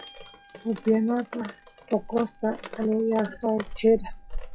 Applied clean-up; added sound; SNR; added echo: classical method log-MMSE.